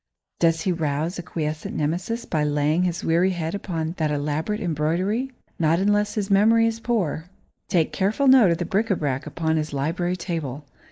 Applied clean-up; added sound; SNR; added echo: neural mask model Resemble Enhance denoiser.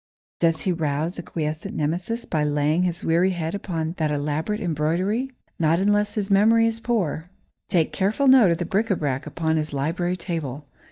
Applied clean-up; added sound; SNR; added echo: neural mask model DeepFilterNet 3.